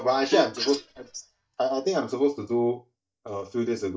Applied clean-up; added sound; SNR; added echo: neural mask model DeepFilterNet 3.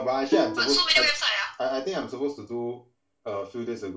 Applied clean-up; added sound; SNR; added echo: none; Plucked string instrument; 5 dB; reverberation time 0.3 s.